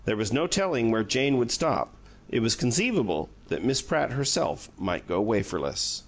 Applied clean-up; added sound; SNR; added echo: none; none; none; none.